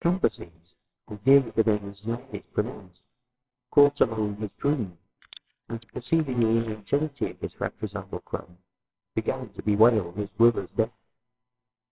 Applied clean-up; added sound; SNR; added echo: neural separator model SepFormer WHAMR!.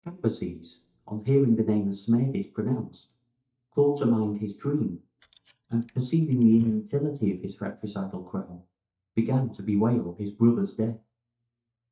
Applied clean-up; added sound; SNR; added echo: neural mask model DeepFilterNet 3.